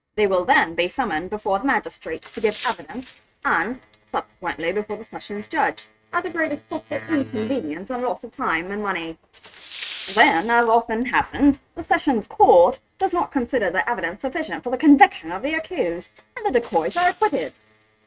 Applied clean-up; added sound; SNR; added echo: neural mask model RNNoise.